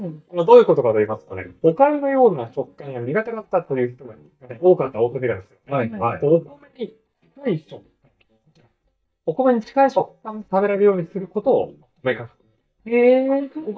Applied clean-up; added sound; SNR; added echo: neural mask model DeepFilterNet 3.